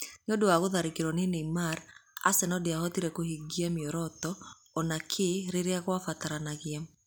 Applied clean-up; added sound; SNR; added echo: none; none; none; none.